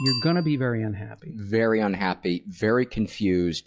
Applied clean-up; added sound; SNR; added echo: classical method log-MMSE.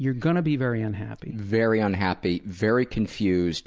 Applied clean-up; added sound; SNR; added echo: none; none; none; none.